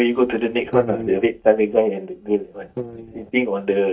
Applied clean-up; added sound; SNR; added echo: neural mask model DeepFilterNet 3.